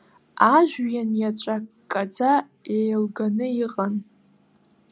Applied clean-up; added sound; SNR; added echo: none; none; none; none.